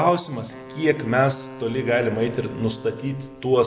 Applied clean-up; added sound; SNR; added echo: none; Bell + Wind instrument, woodwind instrument; 19 dB; none.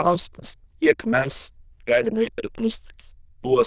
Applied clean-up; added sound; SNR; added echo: neural diffusion model UNIVERSE++.